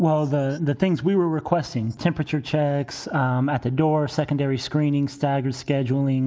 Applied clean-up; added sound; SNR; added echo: none; none; none; none.